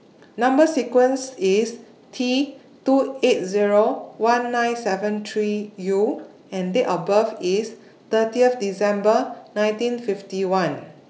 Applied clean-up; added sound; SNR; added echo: none; none; none; none.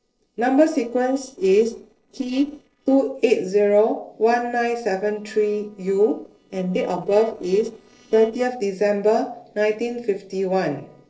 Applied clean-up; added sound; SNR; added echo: neural separator model SepFormer DNS4.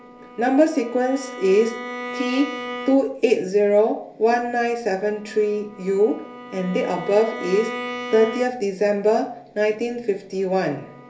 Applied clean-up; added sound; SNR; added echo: none; Bowed string instrument; 14 dB; reverberation time 0.3 s.